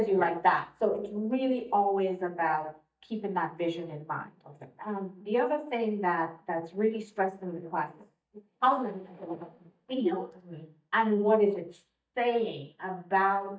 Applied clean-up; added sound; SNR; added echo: neural mask model DeepFilterNet 3.